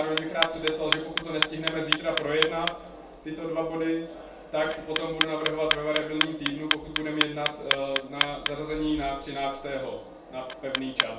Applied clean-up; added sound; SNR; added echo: none; Clock; 2 dB; reverberation time 0.3 s.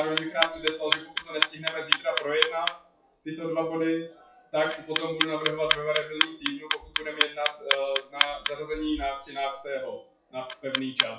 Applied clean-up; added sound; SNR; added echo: classical method WPE with log-MMSE.